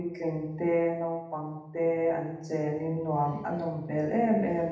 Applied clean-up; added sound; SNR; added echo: none; none; none; reverberation time 0.8 s.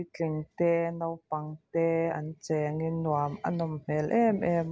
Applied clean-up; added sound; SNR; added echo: none; none; none; none.